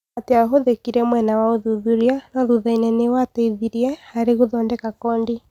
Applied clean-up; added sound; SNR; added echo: none; none; none; none.